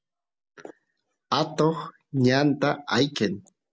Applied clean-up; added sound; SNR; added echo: none; none; none; none.